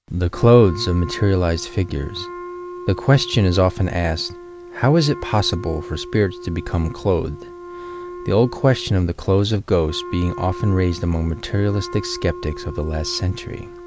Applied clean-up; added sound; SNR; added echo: none; Wind instrument, woodwind instrument; 14 dB; none.